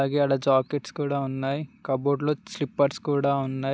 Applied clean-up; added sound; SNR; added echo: none; none; none; none.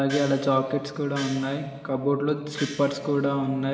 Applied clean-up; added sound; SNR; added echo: none; Gong; 16 dB; reverberation time 3.0 s.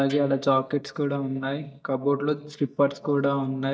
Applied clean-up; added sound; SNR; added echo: neural mask model DeepFilterNet 3.